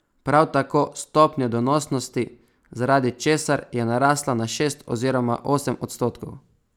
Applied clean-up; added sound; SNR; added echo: none; none; none; none.